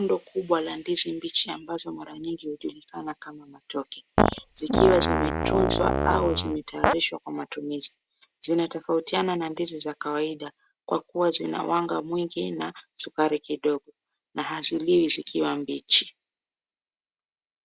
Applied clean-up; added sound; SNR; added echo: none; Fart; -3 dB; none.